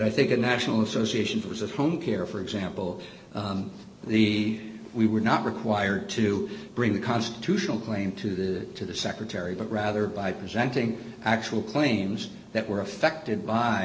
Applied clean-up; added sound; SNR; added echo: none; none; none; none.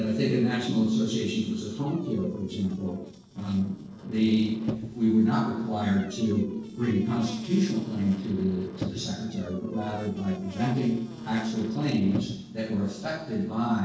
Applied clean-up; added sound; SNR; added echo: neural separator model SepFormer DNS4.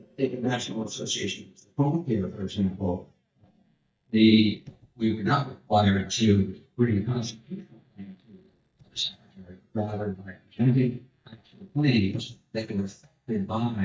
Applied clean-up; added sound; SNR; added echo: neural mask model DeepFilterNet 3.